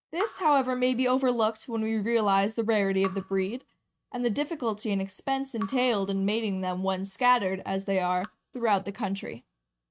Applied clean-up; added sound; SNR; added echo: neural mask model RNNoise.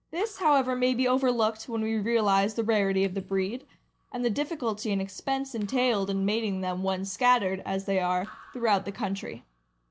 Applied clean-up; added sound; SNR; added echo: neural separator model SepFormer DNS4.